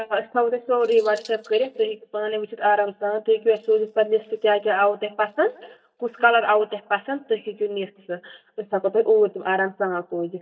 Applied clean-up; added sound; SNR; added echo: neural mask model DeepFilterNet 3.